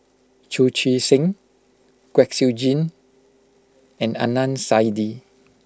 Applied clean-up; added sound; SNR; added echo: none; none; none; none.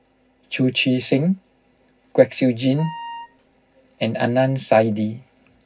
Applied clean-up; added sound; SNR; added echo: none; Wind instrument, woodwind instrument; 14 dB; reverberation time 0.4 s.